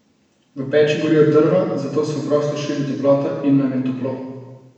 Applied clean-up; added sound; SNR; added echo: none; none; none; reverberation time 1.3 s.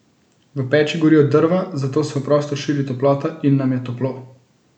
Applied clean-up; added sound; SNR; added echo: none; none; none; none.